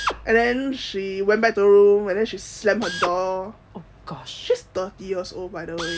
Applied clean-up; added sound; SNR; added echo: none; Drill; 14 dB; none.